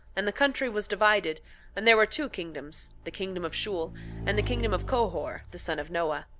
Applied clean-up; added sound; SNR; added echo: none; Motorcycle / Engine; 10 dB; none.